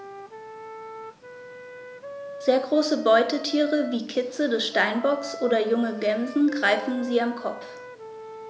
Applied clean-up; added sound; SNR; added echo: none; Wind instrument, woodwind instrument; 14 dB; none.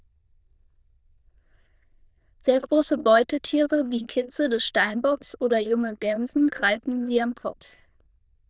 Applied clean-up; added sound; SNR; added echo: neural diffusion model UNIVERSE++.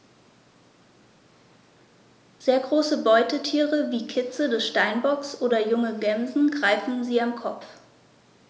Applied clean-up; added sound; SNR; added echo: none; none; none; none.